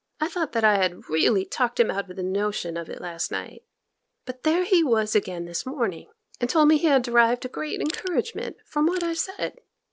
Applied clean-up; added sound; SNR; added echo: neural separator model SepFormer DNS4.